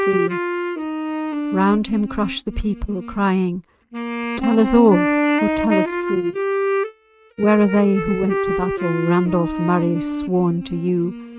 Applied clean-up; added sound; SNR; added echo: neural mask model RNNoise.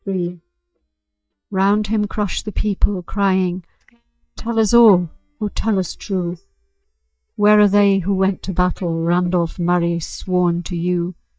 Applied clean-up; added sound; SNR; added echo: neural mask model DeepFilterNet 3.